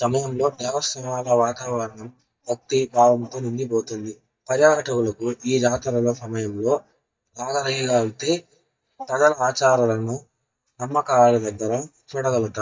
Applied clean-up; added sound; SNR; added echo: neural mask model DeepFilterNet 3.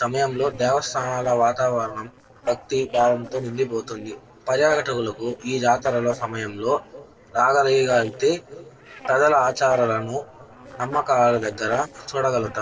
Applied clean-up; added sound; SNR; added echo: neural separator model SepFormer DNS4.